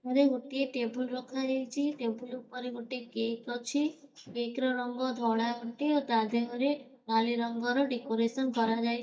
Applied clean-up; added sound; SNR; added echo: neural mask model DeepFilterNet 3.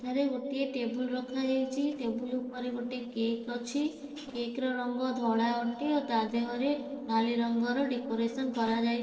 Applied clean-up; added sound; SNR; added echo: neural separator model SepFormer DNS4.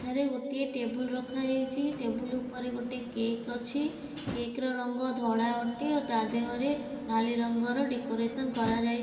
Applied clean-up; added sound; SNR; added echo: none; Slam; 15 dB; reverberation time 2.4 s.